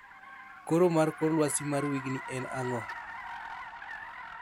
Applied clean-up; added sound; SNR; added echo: none; Car; 11 dB; none.